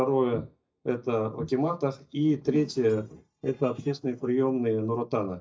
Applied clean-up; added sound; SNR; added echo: neural mask model DeepFilterNet 3.